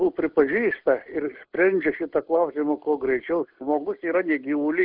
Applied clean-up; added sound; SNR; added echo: neural mask model Resemble Enhance denoiser.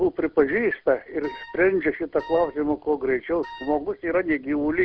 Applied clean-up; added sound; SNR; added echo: none; Wind instrument, woodwind instrument; 18 dB; none.